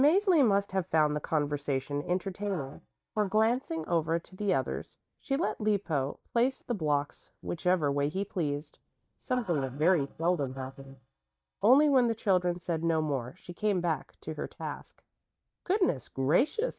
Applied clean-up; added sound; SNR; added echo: neural mask model DeepFilterNet 3.